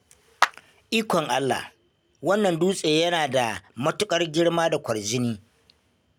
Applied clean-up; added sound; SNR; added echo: none; Clapping; 5 dB; none.